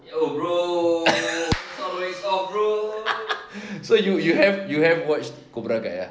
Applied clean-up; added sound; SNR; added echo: none; none; none; none.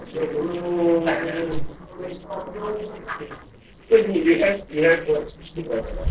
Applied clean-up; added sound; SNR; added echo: neural separator model SepFormer DNS4.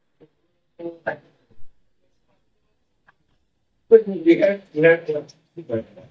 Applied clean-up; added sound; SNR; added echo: neural mask model DeepFilterNet 3.